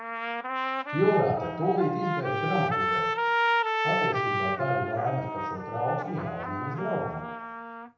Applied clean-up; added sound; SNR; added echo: none; Trumpet; 0 dB; reverberation time 1.0 s.